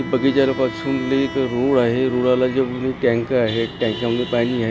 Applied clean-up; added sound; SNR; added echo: none; Bowed string instrument; 15 dB; none.